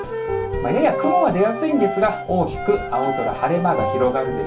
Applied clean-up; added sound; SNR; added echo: none; Wind instrument, woodwind instrument; 8 dB; reverberation time 0.2 s.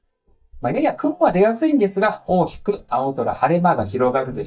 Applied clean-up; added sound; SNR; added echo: neural mask model DeepFilterNet 3.